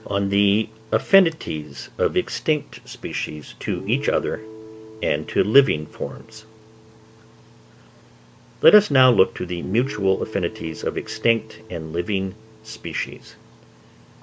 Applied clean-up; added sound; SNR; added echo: none; Guitar; 19 dB; none.